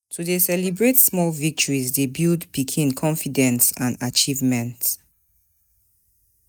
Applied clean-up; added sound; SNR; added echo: neural mask model DeepFilterNet 3.